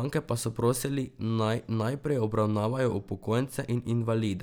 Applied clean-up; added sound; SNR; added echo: none; none; none; none.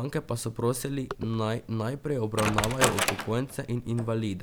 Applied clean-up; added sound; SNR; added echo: none; Wood; 5 dB; none.